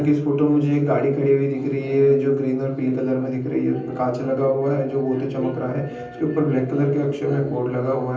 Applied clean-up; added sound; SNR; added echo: none; none; none; reverberation time 0.6 s.